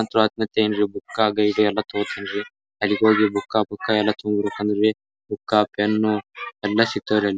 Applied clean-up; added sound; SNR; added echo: none; none; none; none.